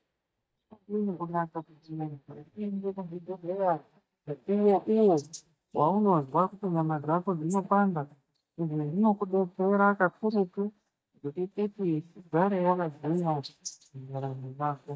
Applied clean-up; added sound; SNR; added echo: neural mask model DeepFilterNet 3.